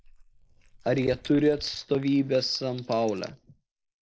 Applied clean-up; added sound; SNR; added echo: neural mask model Resemble Enhance denoiser.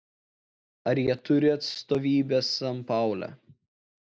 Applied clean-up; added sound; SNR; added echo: none; none; none; none.